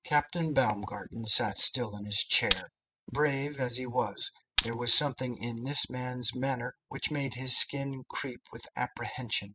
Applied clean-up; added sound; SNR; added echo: classical method spectral subtraction.